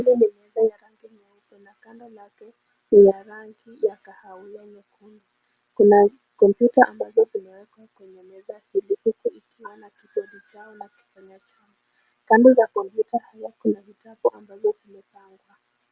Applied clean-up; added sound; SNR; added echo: none; none; none; none.